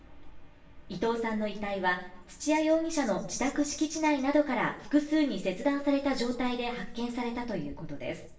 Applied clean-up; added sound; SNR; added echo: none; none; none; reverberation time 0.8 s.